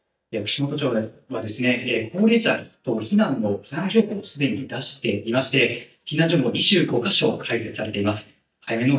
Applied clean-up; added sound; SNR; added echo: neural mask model DeepFilterNet 3.